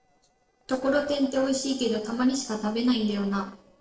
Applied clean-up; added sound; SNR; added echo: neural separator model SepFormer DNS4.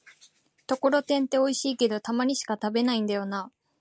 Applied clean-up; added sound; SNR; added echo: none; none; none; none.